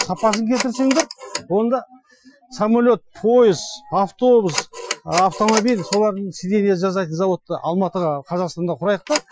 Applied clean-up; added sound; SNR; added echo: classical method Wiener filter.